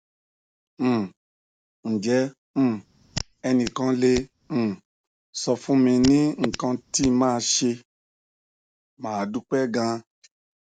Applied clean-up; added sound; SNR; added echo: none; Hands; 13 dB; none.